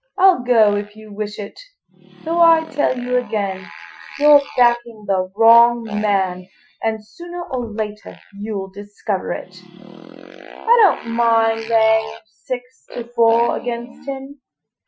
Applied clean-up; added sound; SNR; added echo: classical method Wiener filter.